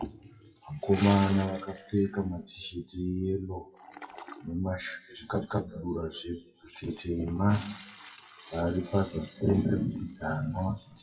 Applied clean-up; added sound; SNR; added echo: classical method WPE with log-MMSE.